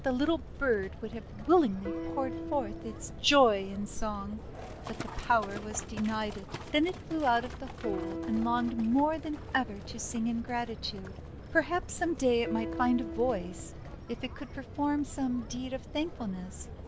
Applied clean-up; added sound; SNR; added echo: none; Piano + Livestock, farm animals, working animals; 9 dB; none.